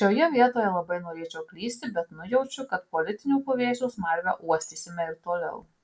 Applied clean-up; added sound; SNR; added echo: none; none; none; none.